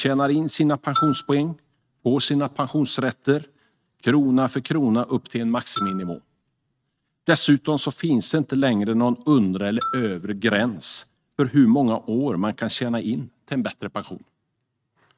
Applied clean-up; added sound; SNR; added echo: neural mask model RNNoise.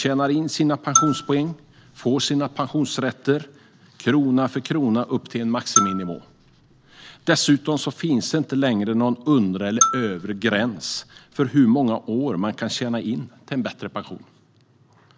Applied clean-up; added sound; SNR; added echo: none; Marimba, xylophone; 5 dB; none.